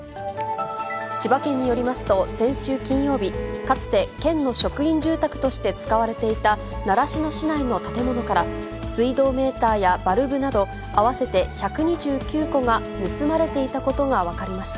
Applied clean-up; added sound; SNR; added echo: none; Bowed string instrument; 17 dB; none.